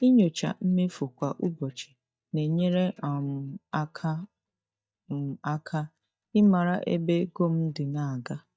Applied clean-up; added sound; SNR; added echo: neural mask model DeepFilterNet 3.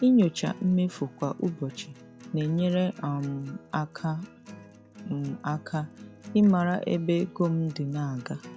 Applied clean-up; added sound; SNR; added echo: none; Acoustic guitar; 20 dB; none.